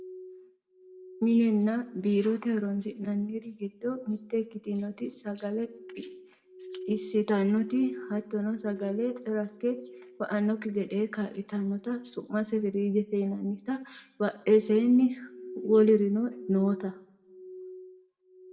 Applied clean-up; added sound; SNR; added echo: none; Glass; 18 dB; reverberation time 0.6 s.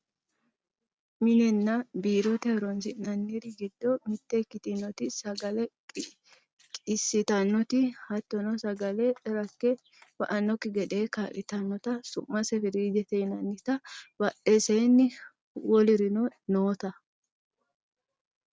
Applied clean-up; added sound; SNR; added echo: none; none; none; none.